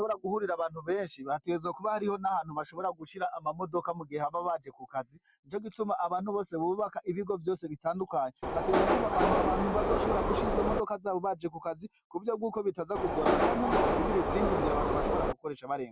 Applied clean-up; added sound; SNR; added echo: none; Subway, metro, underground; -5 dB; none.